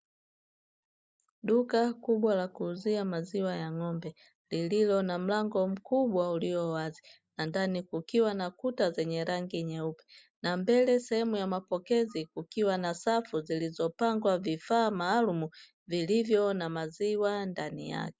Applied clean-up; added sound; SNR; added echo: none; none; none; none.